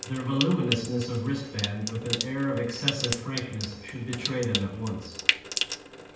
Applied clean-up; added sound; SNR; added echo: none; Trickle, dribble / Sink (filling or washing) / Water tap, faucet; 3 dB; reverberation time 0.9 s.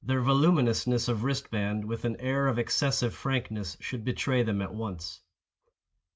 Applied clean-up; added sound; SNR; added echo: none; none; none; none.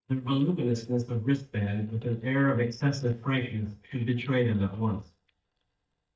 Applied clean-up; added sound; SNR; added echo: neural mask model DeepFilterNet 3.